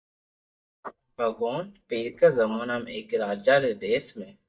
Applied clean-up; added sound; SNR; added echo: neural mask model DeepFilterNet 3.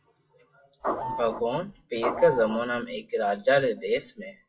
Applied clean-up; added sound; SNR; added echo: classical method WPE with log-MMSE.